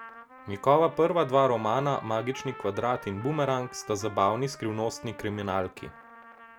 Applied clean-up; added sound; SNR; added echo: none; Trumpet; 18 dB; none.